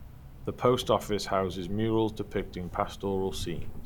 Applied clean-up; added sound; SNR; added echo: none; Cricket; 10 dB; none.